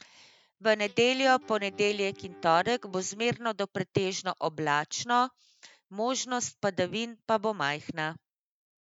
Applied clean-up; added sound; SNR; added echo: neural mask model RNNoise.